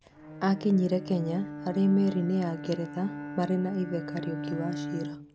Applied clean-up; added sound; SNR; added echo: none; Bowed string instrument; 9 dB; none.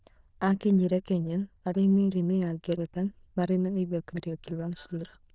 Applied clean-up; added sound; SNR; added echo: neural diffusion model UNIVERSE++.